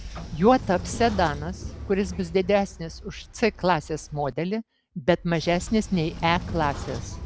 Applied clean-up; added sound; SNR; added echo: none; Sliding door / Train; 11 dB; none.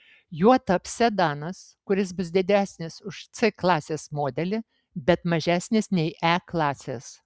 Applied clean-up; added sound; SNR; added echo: none; none; none; none.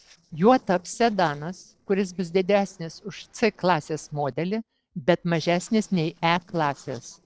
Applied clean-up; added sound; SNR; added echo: neural separator model SepFormer DNS4.